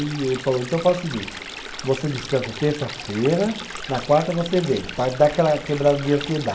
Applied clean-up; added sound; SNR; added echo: none; Stream; 12 dB; none.